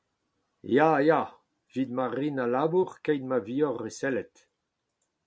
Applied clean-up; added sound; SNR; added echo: none; none; none; none.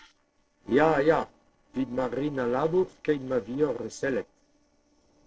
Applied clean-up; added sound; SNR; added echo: neural separator model SepFormer DNS4.